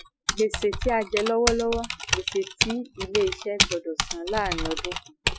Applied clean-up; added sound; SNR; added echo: classical method Wiener filter.